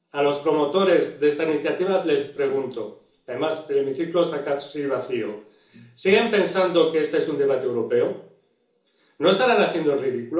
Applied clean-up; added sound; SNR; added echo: none; none; none; reverberation time 0.8 s.